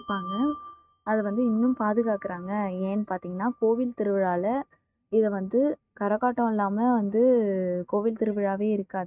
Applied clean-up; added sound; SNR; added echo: neural mask model RNNoise.